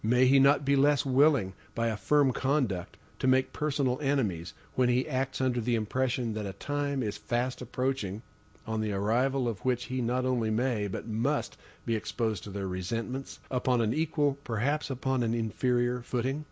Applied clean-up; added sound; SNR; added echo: none; none; none; none.